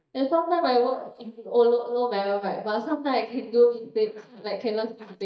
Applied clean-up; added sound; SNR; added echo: neural mask model DeepFilterNet 3.